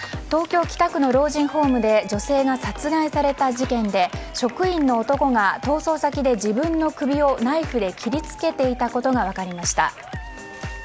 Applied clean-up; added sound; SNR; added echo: none; Cheering; 19 dB; none.